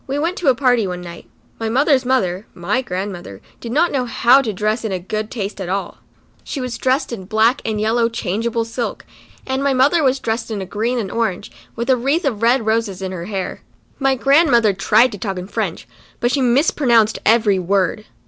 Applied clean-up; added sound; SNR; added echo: none; none; none; none.